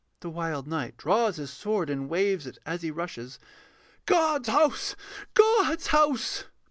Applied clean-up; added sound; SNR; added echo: none; none; none; none.